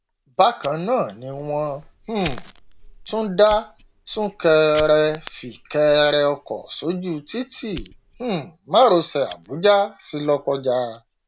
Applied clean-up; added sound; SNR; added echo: none; Fire; 18 dB; none.